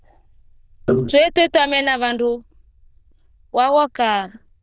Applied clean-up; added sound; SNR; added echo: neural diffusion model UNIVERSE++.